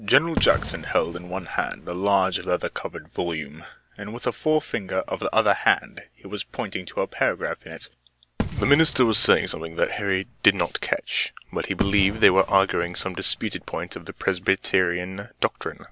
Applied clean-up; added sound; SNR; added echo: none; Fireworks; 11 dB; none.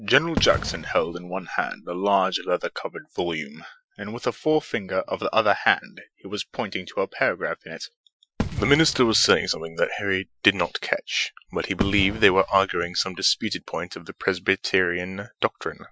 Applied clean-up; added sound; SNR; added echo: classical method Wiener filter.